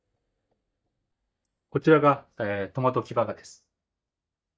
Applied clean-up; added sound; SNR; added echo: neural mask model DeepFilterNet 3.